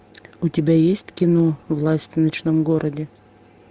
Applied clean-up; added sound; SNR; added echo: none; none; none; none.